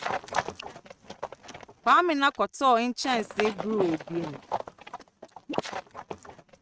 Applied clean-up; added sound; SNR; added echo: neural mask model RNNoise.